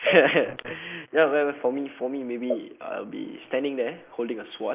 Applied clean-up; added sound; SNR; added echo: neural mask model Resemble Enhance denoiser.